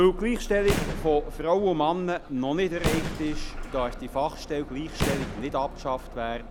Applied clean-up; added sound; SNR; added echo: none; Fireworks + Engine starting / Bus; 6 dB; none.